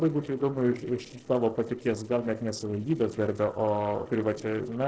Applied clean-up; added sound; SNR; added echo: neural separator model SepFormer DNS4.